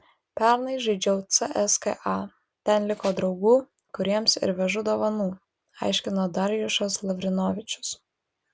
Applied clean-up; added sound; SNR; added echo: none; Tools; 18 dB; none.